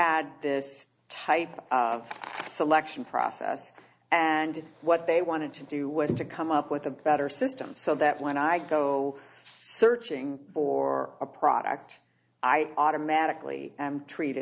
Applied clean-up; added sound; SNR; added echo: none; none; none; none.